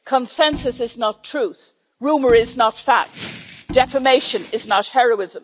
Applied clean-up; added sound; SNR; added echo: none; Bowed string instrument; 19 dB; none.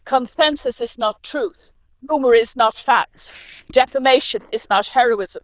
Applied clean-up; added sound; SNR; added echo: neural diffusion model UNIVERSE++.